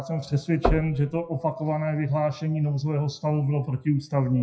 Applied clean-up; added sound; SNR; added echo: classical method WPE with log-MMSE.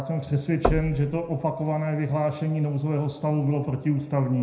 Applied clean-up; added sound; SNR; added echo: none; Knock / Wood; 7 dB; reverberation time 0.4 s.